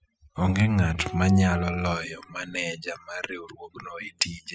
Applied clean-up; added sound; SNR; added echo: classical method spectral subtraction.